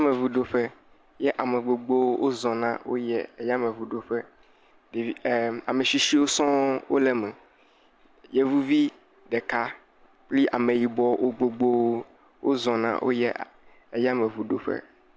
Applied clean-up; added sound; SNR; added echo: none; none; none; none.